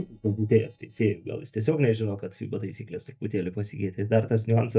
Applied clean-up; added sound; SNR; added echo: neural mask model DeepFilterNet 3.